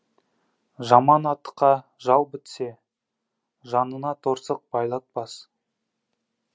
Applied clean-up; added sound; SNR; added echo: none; none; none; none.